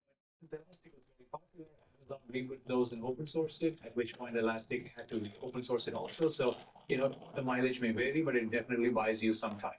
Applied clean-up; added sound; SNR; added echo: neural mask model DeepFilterNet 3.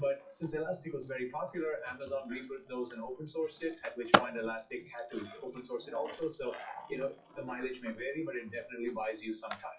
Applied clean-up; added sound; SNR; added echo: classical method WPE with log-MMSE.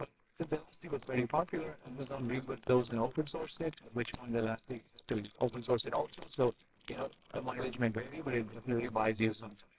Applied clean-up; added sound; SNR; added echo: neural separator model SepFormer WHAMR!.